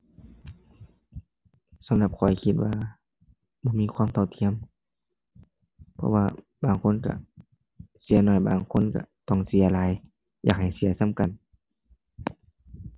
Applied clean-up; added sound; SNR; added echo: none; none; none; none.